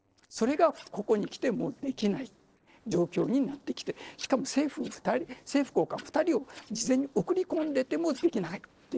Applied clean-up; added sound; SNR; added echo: neural separator model SepFormer DNS4.